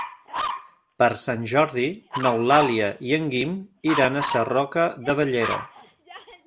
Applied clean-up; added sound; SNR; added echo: none; Dog; 10 dB; none.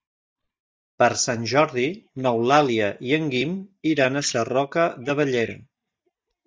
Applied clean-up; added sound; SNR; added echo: neural mask model DeepFilterNet 3.